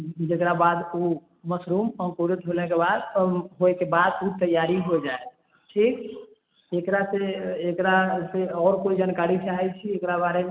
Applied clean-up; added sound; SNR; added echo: none; none; none; none.